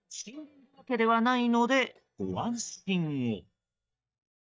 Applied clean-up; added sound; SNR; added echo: neural mask model DeepFilterNet 3.